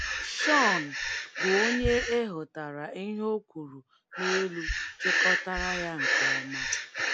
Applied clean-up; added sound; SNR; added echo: none; Breathing; -1 dB; none.